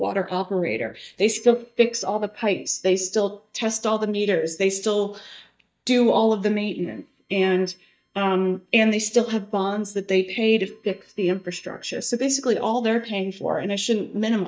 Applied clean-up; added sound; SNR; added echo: neural mask model DeepFilterNet 3.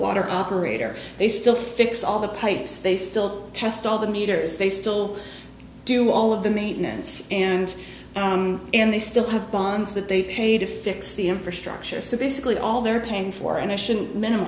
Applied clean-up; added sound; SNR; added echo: none; none; none; none.